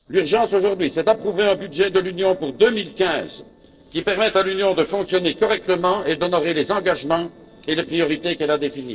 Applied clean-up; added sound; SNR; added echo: neural separator model SepFormer DNS4.